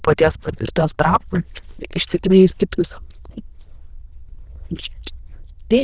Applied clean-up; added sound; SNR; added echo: neural diffusion model UNIVERSE++.